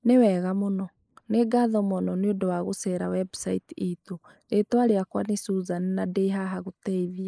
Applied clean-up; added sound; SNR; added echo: neural mask model Resemble Enhance denoiser.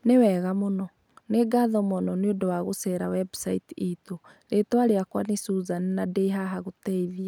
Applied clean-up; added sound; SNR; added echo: none; none; none; none.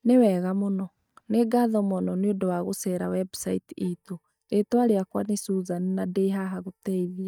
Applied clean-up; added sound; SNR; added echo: neural mask model DeepFilterNet 3.